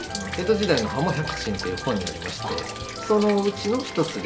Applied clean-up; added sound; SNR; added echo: none; Rain; 12 dB; none.